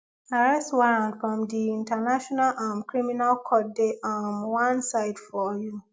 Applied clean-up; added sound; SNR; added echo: none; none; none; none.